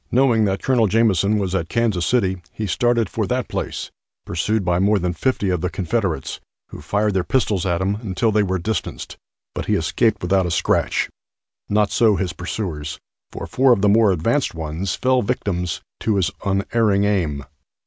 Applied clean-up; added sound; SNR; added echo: none; none; none; none.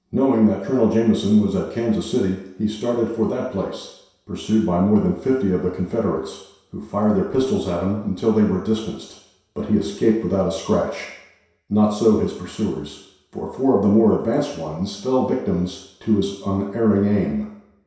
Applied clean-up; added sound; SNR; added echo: none; none; none; reverberation time 0.7 s.